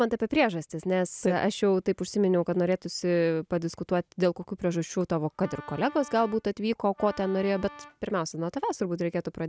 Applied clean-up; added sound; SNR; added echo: none; Wind instrument, woodwind instrument; 19 dB; none.